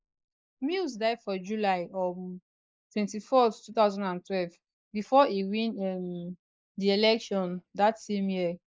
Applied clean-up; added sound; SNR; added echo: neural mask model Resemble Enhance denoiser.